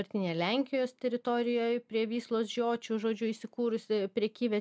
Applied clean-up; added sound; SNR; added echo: none; none; none; none.